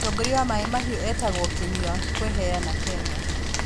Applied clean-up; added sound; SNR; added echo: none; Rain; -3 dB; none.